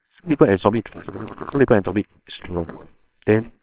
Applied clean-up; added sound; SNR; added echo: neural separator model SepFormer WHAMR!.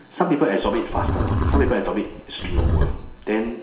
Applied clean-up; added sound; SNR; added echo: none; Livestock, farm animals, working animals; -1 dB; reverberation time 0.7 s.